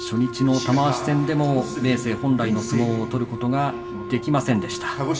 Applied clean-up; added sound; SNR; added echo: none; Wind instrument, woodwind instrument; 11 dB; reverberation time 1.7 s.